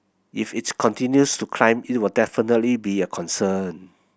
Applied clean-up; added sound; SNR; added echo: none; none; none; none.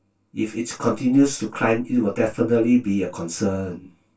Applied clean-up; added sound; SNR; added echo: none; none; none; reverberation time 0.2 s.